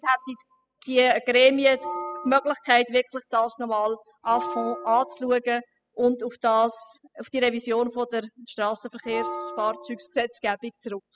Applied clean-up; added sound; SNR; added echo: classical method spectral subtraction.